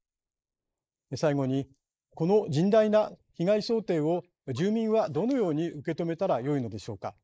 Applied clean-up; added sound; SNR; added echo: neural mask model Resemble Enhance denoiser.